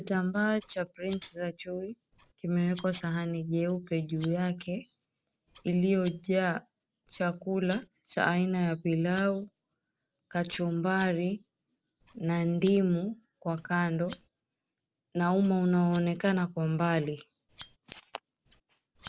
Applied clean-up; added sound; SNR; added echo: none; Scissors; 20 dB; none.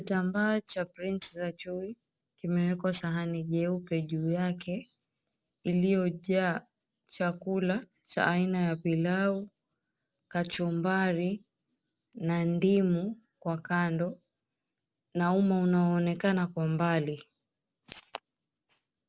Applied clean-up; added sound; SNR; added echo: none; none; none; none.